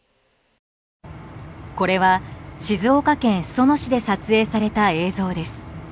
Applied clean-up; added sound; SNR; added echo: none; none; none; none.